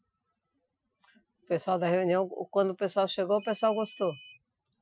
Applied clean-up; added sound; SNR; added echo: classical method Wiener filter.